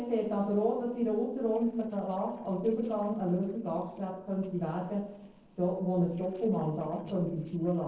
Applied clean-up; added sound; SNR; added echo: neural separator model SepFormer DNS4.